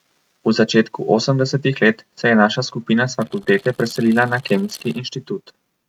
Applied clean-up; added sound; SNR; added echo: neural mask model RNNoise.